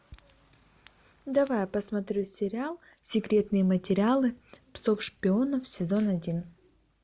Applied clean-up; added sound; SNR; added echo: none; none; none; none.